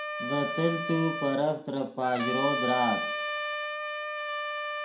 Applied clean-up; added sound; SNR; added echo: none; Trumpet; 2 dB; reverberation time 0.4 s.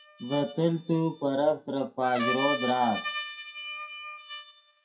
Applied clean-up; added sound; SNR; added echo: classical method WPE with log-MMSE.